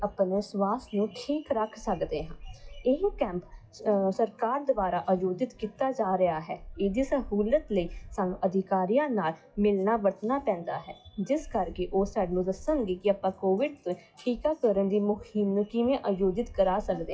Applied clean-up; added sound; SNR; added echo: classical method WPE with log-MMSE.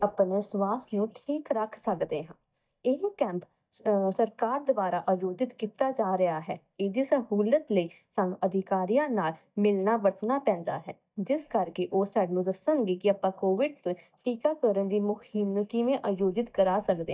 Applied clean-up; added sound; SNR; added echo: neural mask model DeepFilterNet 3.